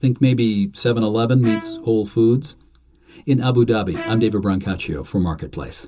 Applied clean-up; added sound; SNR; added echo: none; Bowed string instrument; 17 dB; reverberation time 0.2 s.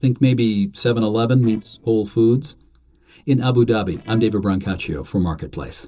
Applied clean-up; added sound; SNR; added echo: neural separator model SepFormer DNS4.